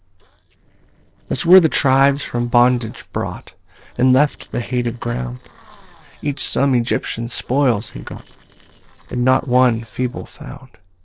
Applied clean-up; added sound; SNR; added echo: neural separator model SepFormer DNS4.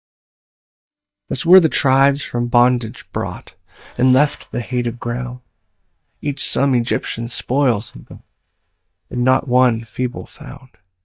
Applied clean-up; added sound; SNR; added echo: neural mask model DeepFilterNet 3.